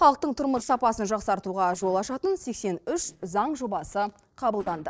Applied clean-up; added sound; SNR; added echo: neural separator model SepFormer DNS4.